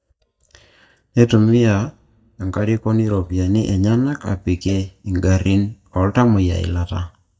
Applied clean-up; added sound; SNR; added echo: neural mask model DeepFilterNet 3.